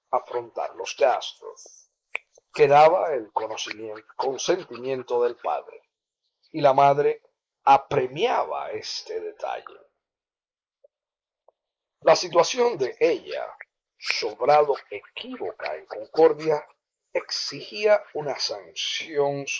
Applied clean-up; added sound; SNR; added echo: neural mask model Resemble Enhance denoiser.